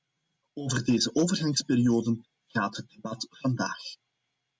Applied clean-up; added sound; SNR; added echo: none; none; none; none.